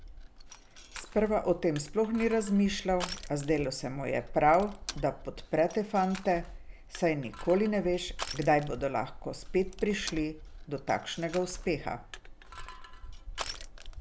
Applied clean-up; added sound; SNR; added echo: none; Crushing; 12 dB; none.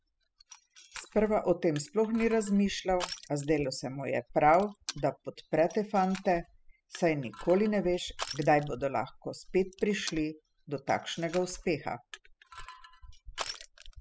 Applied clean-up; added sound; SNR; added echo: classical method spectral subtraction.